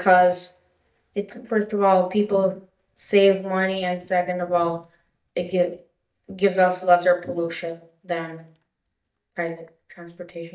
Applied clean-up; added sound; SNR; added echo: neural mask model DeepFilterNet 3.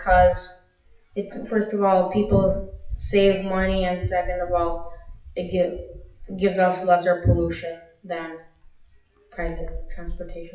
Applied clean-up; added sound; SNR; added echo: classical method WPE with log-MMSE.